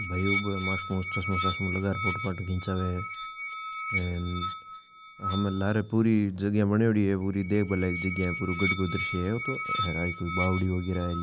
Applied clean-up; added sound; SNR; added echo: none; Musical instrument; 6 dB; none.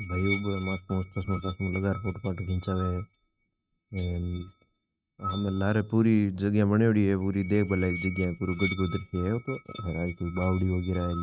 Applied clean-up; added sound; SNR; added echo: neural mask model RNNoise.